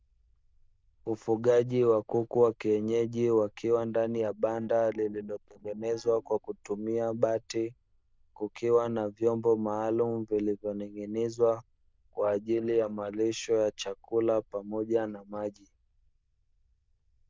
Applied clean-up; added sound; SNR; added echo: neural diffusion model UNIVERSE++.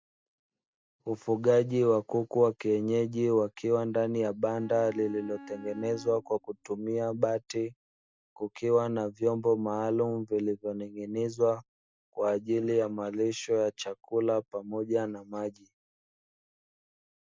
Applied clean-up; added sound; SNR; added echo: none; Bowed string instrument; 18 dB; none.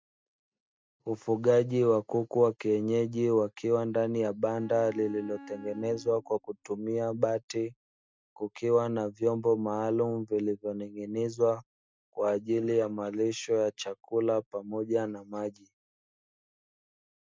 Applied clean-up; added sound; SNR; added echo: neural mask model RNNoise.